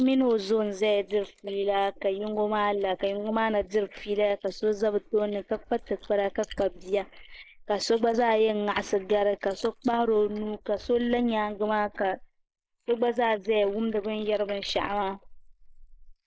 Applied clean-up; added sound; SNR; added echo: neural mask model Resemble Enhance denoiser.